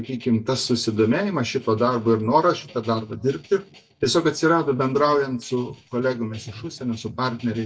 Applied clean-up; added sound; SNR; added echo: neural mask model DeepFilterNet 3.